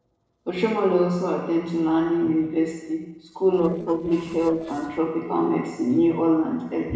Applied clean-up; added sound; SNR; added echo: neural separator model SepFormer DNS4.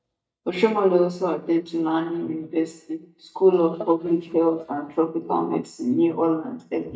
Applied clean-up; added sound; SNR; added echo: neural mask model DeepFilterNet 3.